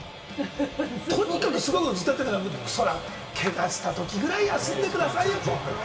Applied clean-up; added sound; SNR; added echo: none; none; none; reverberation time 2.5 s.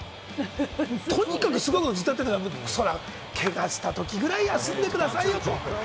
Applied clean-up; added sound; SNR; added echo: none; none; none; none.